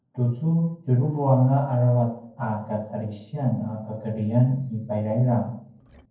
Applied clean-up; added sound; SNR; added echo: neural separator model SepFormer DNS4.